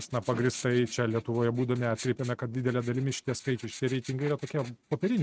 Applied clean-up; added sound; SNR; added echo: neural mask model RNNoise.